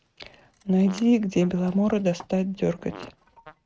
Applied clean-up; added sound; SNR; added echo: neural mask model RNNoise.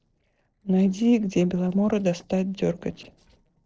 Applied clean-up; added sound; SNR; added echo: neural separator model SepFormer DNS4.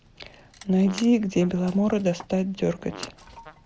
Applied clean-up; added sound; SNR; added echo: none; Fart + Wood; 20 dB; none.